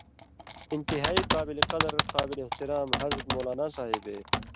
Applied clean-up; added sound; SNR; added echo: none; Typing; -5 dB; none.